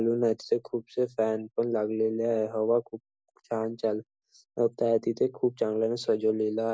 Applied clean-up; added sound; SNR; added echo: none; none; none; none.